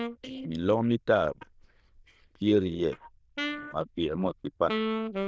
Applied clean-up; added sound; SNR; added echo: neural diffusion model UNIVERSE++.